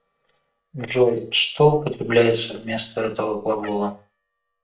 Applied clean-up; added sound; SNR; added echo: neural mask model DeepFilterNet 3.